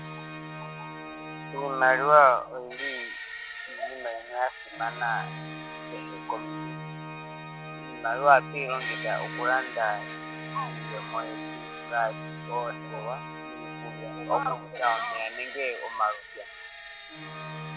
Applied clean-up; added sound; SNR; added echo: none; Organ + Screech; 8 dB; none.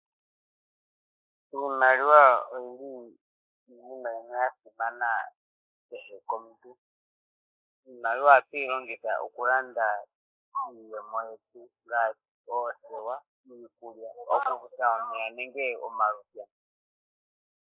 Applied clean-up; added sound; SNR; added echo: neural mask model Resemble Enhance denoiser.